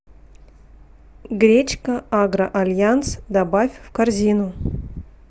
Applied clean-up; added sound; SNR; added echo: none; none; none; none.